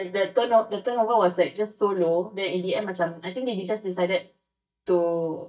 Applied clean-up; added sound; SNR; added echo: neural mask model DeepFilterNet 3.